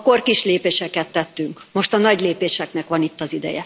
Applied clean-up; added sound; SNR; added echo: none; none; none; none.